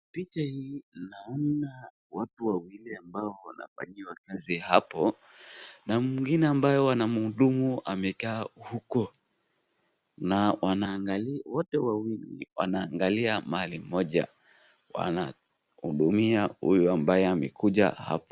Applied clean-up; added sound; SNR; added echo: none; none; none; none.